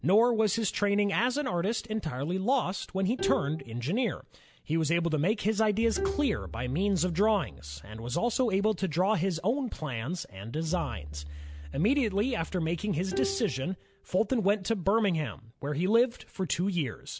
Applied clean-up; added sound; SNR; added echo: none; Bowed string instrument + Bowed string instrument; 11 dB; none.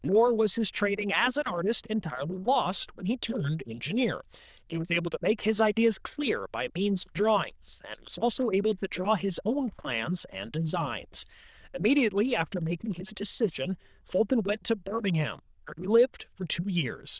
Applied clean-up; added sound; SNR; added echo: neural diffusion model UNIVERSE++.